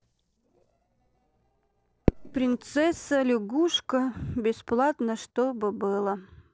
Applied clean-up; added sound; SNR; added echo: neural separator model SepFormer DNS4.